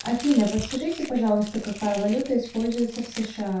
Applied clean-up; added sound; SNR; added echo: none; Domestic sounds, home sounds; 17 dB; reverberation time 0.3 s.